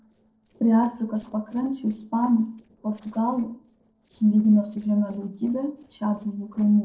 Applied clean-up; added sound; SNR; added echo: neural separator model SepFormer DNS4.